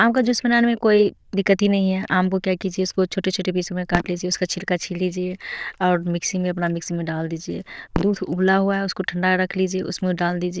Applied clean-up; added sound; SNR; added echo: neural diffusion model UNIVERSE++.